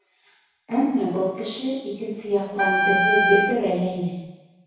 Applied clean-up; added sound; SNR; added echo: none; Wind instrument, woodwind instrument; -2 dB; reverberation time 1.1 s.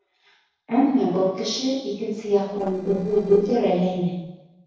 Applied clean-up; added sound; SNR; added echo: neural separator model SepFormer DNS4.